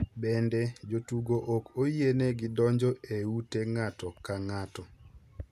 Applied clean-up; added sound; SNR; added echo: none; none; none; none.